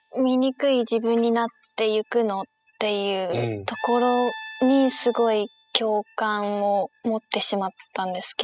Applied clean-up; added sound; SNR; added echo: classical method spectral subtraction.